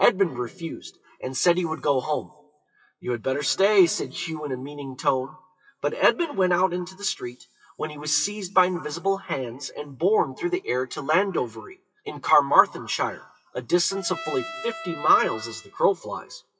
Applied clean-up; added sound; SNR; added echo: classical method WPE with log-MMSE.